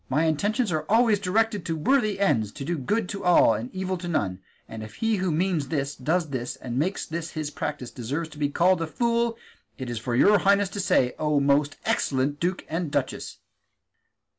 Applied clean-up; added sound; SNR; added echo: none; none; none; none.